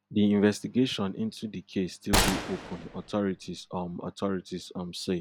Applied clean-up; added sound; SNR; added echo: none; Gunshot, gunfire; 2 dB; none.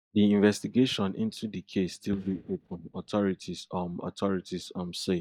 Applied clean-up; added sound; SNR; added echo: neural mask model DeepFilterNet 3.